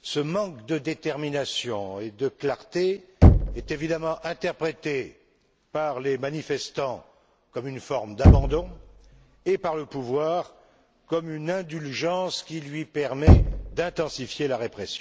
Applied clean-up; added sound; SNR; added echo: none; Knock; -3 dB; none.